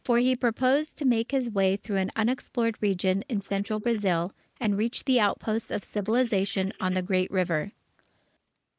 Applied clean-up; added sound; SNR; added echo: neural mask model Resemble Enhance denoiser.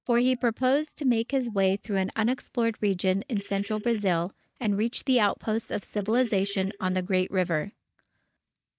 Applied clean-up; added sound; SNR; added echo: neural mask model DeepFilterNet 3.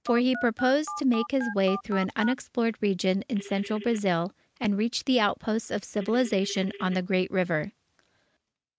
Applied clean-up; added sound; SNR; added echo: neural mask model RNNoise.